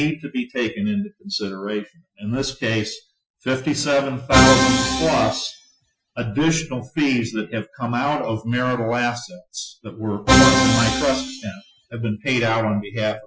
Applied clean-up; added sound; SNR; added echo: classical method Wiener filter.